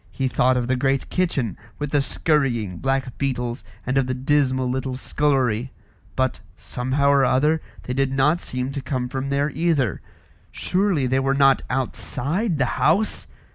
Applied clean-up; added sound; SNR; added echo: none; none; none; none.